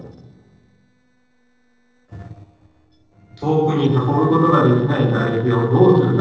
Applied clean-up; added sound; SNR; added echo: neural separator model SepFormer DNS4.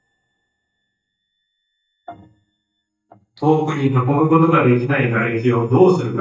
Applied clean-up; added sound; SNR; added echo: neural mask model DeepFilterNet 3.